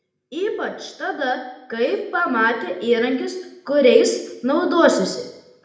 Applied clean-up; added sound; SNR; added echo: none; none; none; reverberation time 0.8 s.